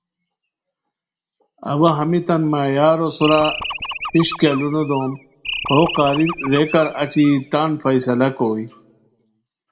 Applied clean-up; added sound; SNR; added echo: none; Animal; 9 dB; reverberation time 0.4 s.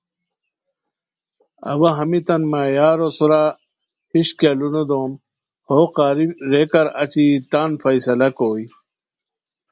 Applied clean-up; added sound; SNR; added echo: none; none; none; none.